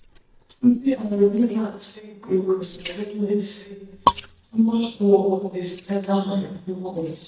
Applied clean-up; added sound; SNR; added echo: neural mask model DeepFilterNet 3.